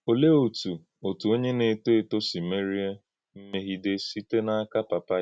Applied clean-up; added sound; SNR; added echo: none; none; none; none.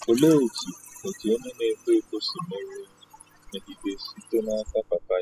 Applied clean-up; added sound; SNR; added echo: classical method spectral subtraction.